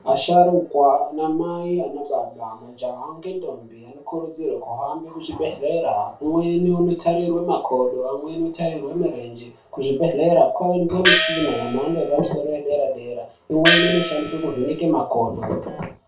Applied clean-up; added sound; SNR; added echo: none; Gong; 0 dB; reverberation time 0.3 s.